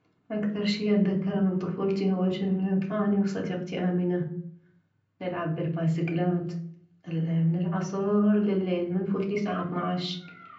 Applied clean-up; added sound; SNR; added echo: none; none; none; reverberation time 0.6 s.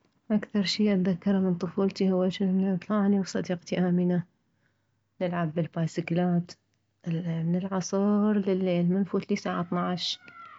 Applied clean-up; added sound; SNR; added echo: none; none; none; none.